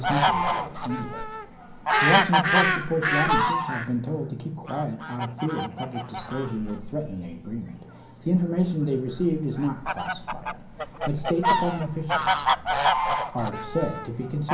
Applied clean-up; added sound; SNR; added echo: none; Fowl; -2 dB; reverberation time 0.6 s.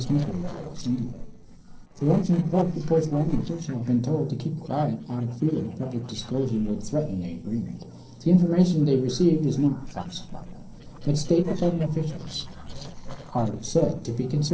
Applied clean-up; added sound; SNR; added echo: neural separator model SepFormer DNS4.